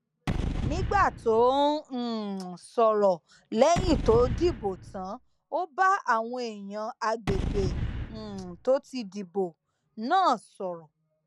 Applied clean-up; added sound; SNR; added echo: none; Gunshot, gunfire / Boom; 7 dB; none.